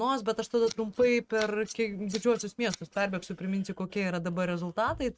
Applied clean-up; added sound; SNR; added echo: neural mask model RNNoise.